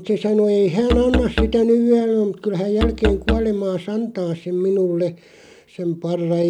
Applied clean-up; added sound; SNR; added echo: none; Musical instrument; 5 dB; none.